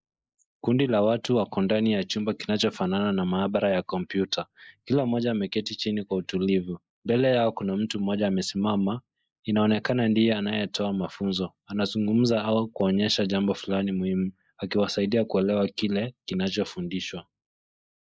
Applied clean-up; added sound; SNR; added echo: neural mask model Resemble Enhance denoiser.